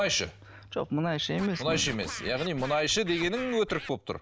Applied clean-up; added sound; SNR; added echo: none; Scratching (performance technique); 12 dB; none.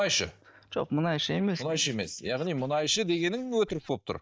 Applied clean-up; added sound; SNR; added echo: neural mask model DeepFilterNet 3.